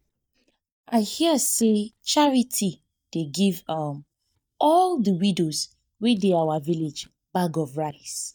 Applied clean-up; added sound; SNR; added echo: neural mask model DeepFilterNet 3.